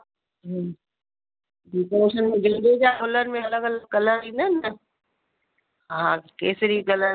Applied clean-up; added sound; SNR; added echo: none; none; none; none.